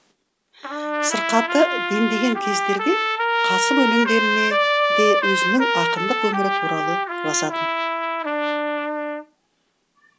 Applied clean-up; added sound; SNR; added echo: none; Trumpet; -2 dB; none.